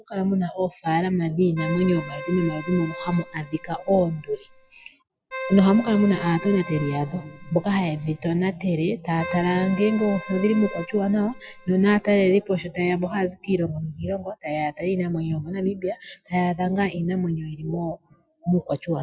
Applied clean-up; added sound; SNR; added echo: none; Keyboard (musical); 13 dB; none.